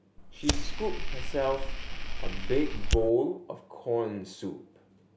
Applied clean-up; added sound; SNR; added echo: none; Fire; -3 dB; none.